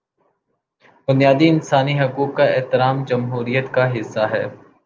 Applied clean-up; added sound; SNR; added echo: none; none; none; none.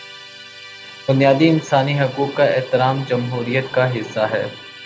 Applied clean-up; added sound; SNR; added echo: none; Musical instrument; 19 dB; none.